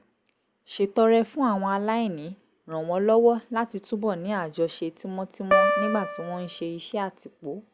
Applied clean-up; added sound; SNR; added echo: none; Piano; 0 dB; none.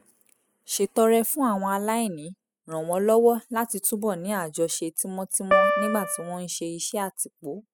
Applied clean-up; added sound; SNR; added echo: classical method spectral subtraction.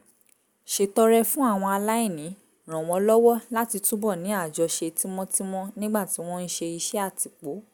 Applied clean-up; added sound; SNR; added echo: none; none; none; none.